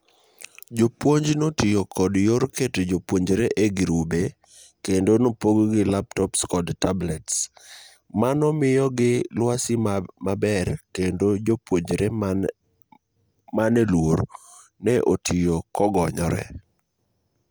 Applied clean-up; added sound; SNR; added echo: none; none; none; none.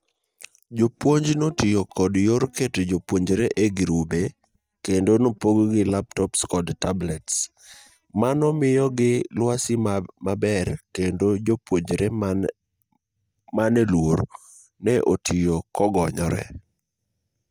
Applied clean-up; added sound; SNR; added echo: neural mask model DeepFilterNet 3.